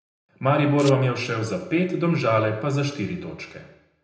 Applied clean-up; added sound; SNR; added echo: none; Domestic sounds, home sounds; 16 dB; reverberation time 0.8 s.